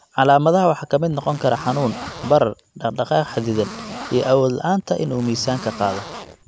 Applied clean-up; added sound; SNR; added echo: none; Zipper (clothing); 15 dB; none.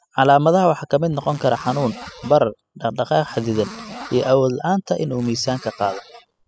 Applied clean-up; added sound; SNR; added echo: classical method spectral subtraction.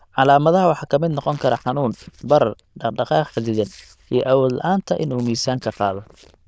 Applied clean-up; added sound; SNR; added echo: neural diffusion model UNIVERSE++.